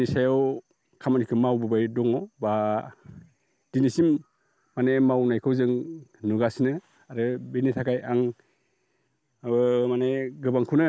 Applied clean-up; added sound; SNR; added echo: none; none; none; none.